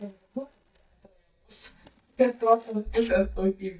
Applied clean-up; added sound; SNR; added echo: neural mask model DeepFilterNet 3.